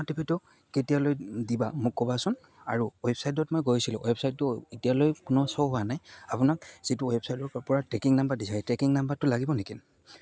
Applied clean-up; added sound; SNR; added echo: none; none; none; none.